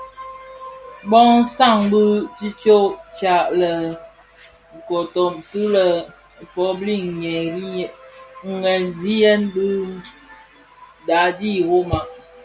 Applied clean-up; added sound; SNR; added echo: none; none; none; none.